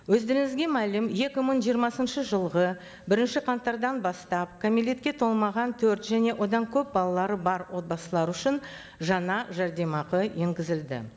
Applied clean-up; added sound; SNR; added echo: none; none; none; none.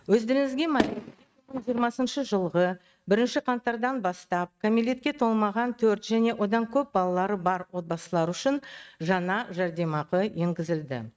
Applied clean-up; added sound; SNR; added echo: neural mask model RNNoise.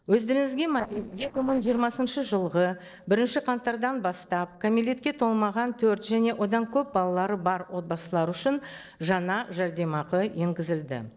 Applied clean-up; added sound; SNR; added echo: neural separator model SepFormer DNS4.